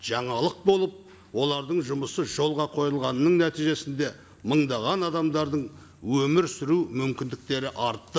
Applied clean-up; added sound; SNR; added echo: none; none; none; none.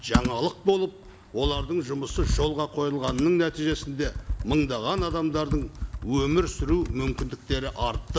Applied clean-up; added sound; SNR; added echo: none; Computer keyboard; 5 dB; none.